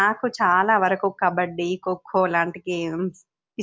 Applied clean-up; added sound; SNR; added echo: none; none; none; none.